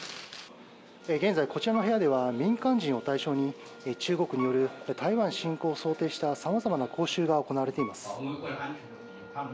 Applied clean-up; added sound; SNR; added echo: none; Piano + Wind instrument, woodwind instrument; 18 dB; none.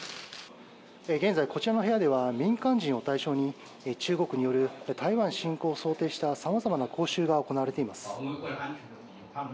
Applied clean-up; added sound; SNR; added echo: none; none; none; none.